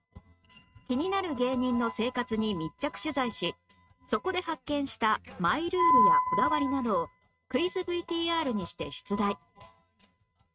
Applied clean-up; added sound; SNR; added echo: neural mask model RNNoise.